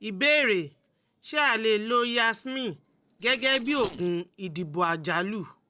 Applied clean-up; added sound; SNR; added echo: neural separator model SepFormer DNS4.